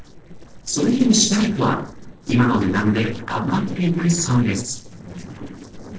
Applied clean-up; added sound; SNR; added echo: neural separator model SepFormer DNS4.